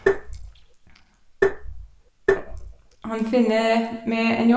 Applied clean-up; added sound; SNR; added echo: none; Tap; 0 dB; reverberation time 0.7 s.